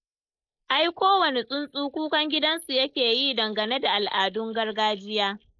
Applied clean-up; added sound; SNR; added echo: neural mask model Resemble Enhance denoiser.